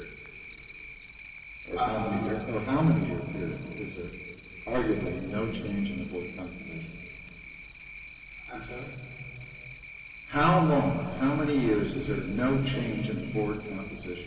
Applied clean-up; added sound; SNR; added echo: none; Cricket; 10 dB; reverberation time 2.9 s.